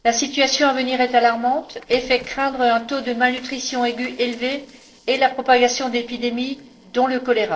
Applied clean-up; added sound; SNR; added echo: neural separator model SepFormer DNS4.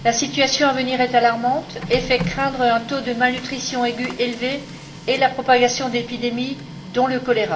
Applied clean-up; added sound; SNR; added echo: none; Printer; 14 dB; reverberation time 0.7 s.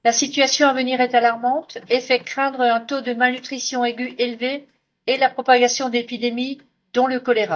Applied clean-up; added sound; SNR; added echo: neural mask model DeepFilterNet 3.